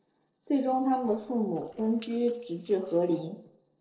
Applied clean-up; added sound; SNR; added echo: neural separator model SepFormer DNS4.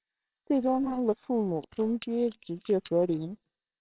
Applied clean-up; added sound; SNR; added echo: neural separator model SepFormer WHAMR!.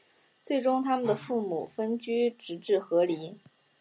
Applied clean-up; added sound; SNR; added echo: none; none; none; none.